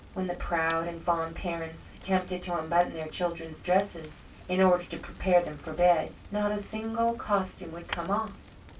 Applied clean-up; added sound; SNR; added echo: none; Fire; 18 dB; reverberation time 0.1 s.